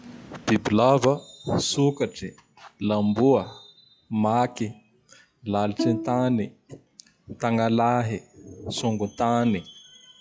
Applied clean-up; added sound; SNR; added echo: classical method log-MMSE.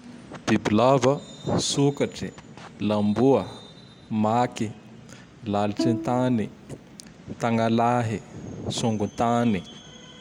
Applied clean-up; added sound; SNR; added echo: none; Bowed string instrument; 7 dB; none.